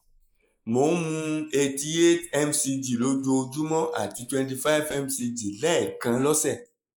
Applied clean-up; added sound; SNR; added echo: neural mask model Resemble Enhance denoiser.